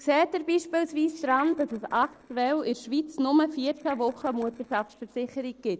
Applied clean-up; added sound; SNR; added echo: neural separator model SepFormer DNS4.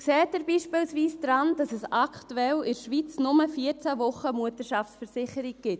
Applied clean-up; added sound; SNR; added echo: none; none; none; none.